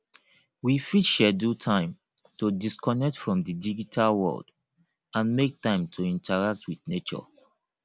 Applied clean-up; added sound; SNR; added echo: none; none; none; none.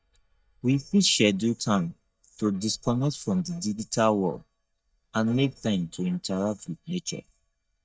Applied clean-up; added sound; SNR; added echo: neural mask model DeepFilterNet 3.